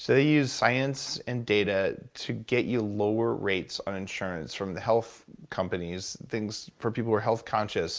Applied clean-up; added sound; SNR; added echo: none; none; none; none.